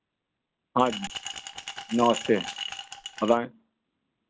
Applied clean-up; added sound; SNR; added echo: none; Glass; 9 dB; none.